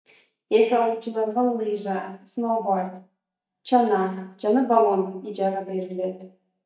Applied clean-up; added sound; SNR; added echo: neural mask model DeepFilterNet 3.